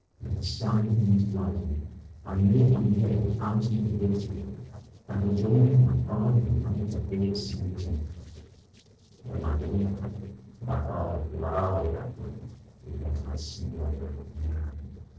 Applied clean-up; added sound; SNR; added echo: neural separator model SepFormer DNS4.